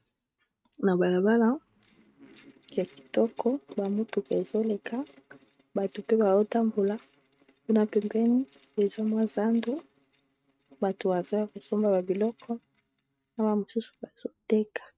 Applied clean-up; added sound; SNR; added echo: neural mask model RNNoise.